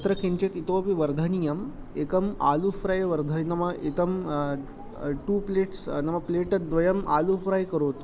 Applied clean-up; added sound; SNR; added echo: none; Bird vocalization, bird call, bird song; 14 dB; none.